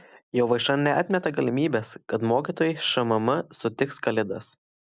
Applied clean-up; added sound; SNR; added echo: none; none; none; none.